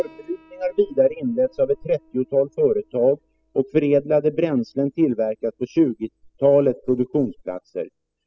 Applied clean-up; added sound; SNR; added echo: classical method spectral subtraction.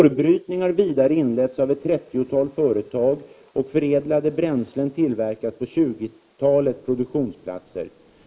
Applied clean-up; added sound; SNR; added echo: neural mask model Resemble Enhance denoiser.